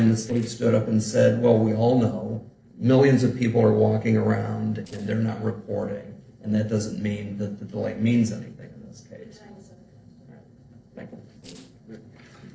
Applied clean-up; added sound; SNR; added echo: neural separator model SepFormer DNS4.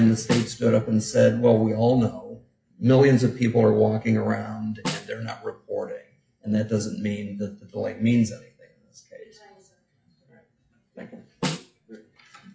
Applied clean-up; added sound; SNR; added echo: classical method WPE with log-MMSE.